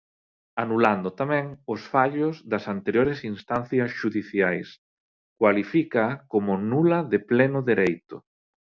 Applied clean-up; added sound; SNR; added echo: none; none; none; none.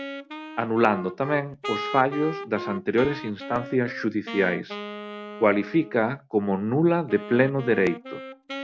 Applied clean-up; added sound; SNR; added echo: none; Wind instrument, woodwind instrument; 12 dB; none.